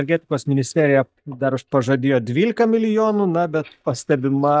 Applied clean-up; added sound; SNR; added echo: neural mask model DeepFilterNet 3.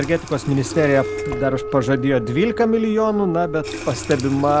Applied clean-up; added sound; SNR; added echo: none; Water tap, faucet + Wind instrument, woodwind instrument; 9 dB; none.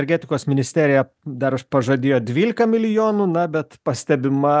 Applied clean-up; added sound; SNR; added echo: none; none; none; none.